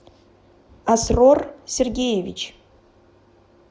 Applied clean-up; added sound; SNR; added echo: none; none; none; none.